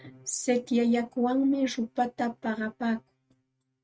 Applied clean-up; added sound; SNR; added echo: neural mask model RNNoise.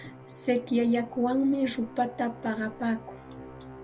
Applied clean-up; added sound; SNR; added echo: none; Musical instrument; 16 dB; none.